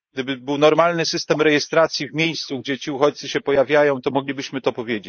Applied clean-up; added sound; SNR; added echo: neural mask model Resemble Enhance denoiser.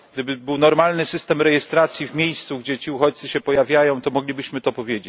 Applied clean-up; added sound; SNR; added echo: none; none; none; none.